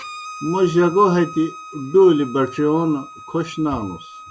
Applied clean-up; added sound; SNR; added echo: none; Bowed string instrument; 17 dB; none.